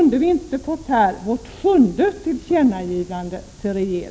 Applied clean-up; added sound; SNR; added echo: none; none; none; none.